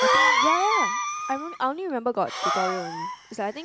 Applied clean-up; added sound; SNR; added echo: none; Cough; -4 dB; none.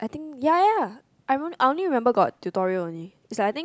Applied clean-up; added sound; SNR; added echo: none; none; none; none.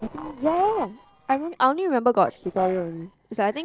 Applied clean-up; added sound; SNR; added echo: neural separator model SepFormer DNS4.